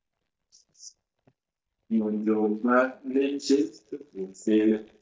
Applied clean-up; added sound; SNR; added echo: neural mask model DeepFilterNet 3.